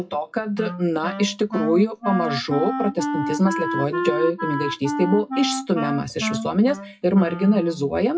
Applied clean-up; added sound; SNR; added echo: classical method WPE with log-MMSE.